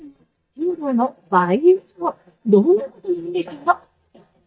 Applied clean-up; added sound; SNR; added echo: neural mask model DeepFilterNet 3.